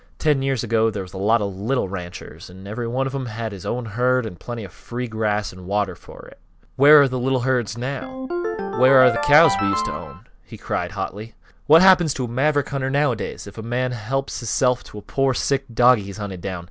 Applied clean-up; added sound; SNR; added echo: none; Ringtone; 3 dB; none.